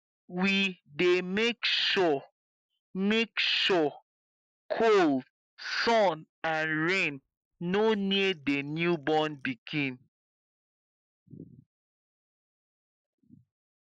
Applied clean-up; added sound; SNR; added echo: neural mask model Resemble Enhance denoiser.